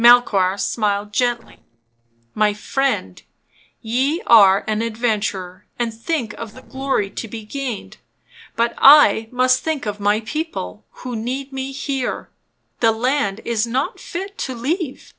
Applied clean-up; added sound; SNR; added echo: neural separator model SepFormer DNS4.